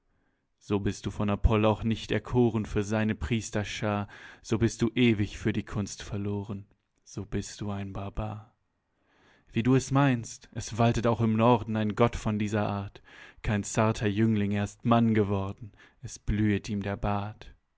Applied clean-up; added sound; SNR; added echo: none; none; none; none.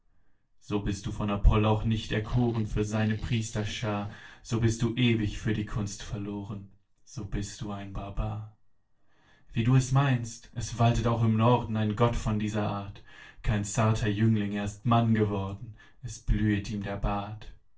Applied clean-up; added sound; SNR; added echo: neural separator model SepFormer DNS4.